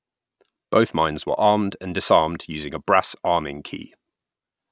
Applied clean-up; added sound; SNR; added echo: none; none; none; none.